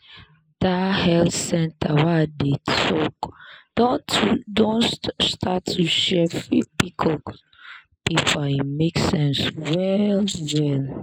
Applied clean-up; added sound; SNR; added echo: neural mask model Resemble Enhance denoiser.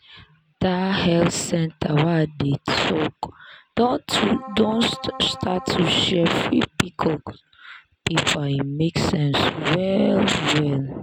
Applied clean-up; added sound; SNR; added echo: none; Keyboard (musical); 15 dB; none.